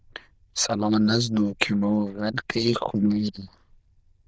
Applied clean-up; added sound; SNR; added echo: neural diffusion model UNIVERSE++.